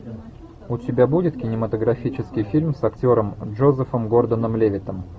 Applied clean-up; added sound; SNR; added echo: none; none; none; none.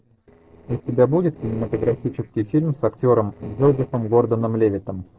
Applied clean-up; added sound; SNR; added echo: neural separator model SepFormer DNS4.